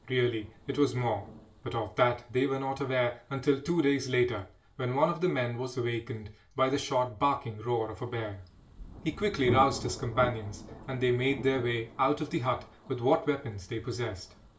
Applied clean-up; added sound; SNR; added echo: none; Thunder; 15 dB; reverberation time 0.3 s.